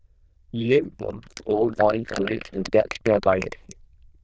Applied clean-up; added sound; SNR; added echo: neural diffusion model UNIVERSE++.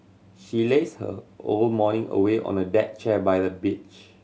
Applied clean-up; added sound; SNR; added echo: none; none; none; none.